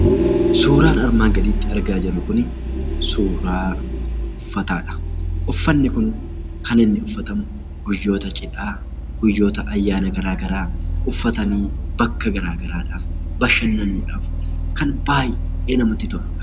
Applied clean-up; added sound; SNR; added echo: none; Vehicle; 1 dB; none.